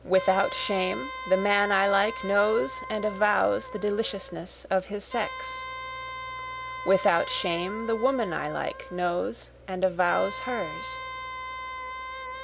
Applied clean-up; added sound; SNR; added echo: none; Wind instrument, woodwind instrument; 10 dB; none.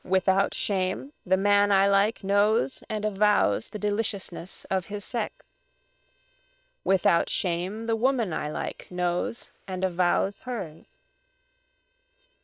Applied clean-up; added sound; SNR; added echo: neural separator model SepFormer WHAM!.